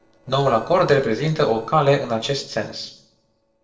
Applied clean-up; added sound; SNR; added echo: neural separator model SepFormer DNS4.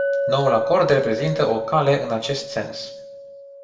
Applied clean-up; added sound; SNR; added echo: none; Chink, clink; 4 dB; reverberation time 0.6 s.